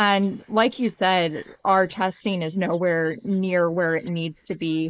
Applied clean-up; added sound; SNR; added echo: neural mask model Resemble Enhance denoiser.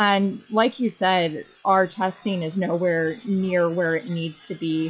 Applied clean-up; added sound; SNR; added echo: classical method log-MMSE.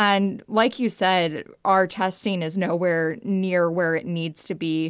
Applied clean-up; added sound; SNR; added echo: none; none; none; none.